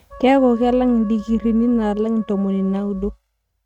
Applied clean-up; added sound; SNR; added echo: neural mask model RNNoise.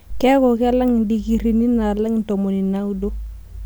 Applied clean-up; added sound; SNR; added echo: none; none; none; none.